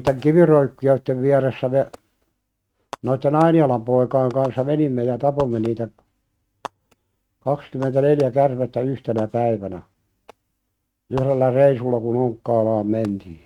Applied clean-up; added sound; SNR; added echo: neural mask model RNNoise.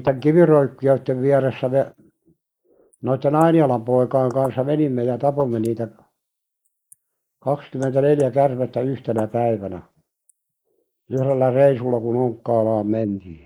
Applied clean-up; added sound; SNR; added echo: neural mask model Resemble Enhance denoiser.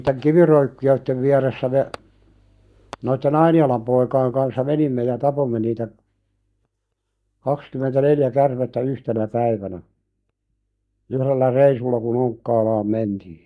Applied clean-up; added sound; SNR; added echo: neural mask model DeepFilterNet 3.